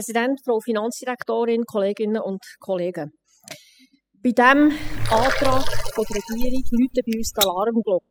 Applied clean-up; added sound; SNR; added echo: classical method spectral subtraction.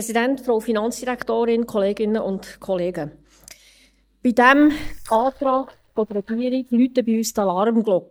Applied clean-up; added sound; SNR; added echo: neural mask model DeepFilterNet 3.